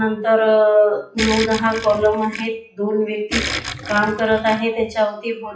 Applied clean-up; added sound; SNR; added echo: classical method WPE with log-MMSE.